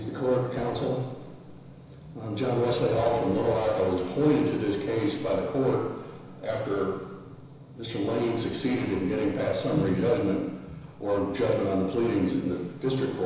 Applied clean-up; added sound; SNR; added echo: none; none; none; reverberation time 1.0 s.